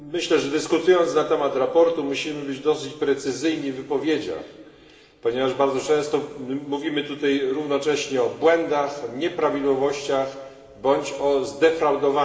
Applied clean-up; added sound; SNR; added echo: none; none; none; reverberation time 2.3 s.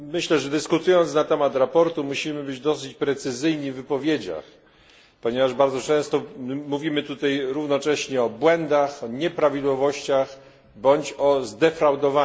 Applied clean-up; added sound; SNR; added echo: none; none; none; none.